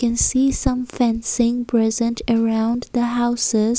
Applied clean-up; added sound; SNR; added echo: none; none; none; none.